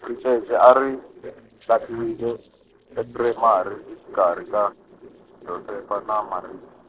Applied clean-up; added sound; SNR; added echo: neural separator model SepFormer DNS4.